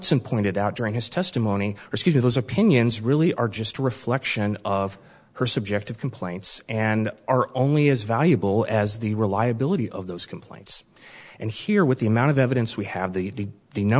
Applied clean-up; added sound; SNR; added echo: none; none; none; none.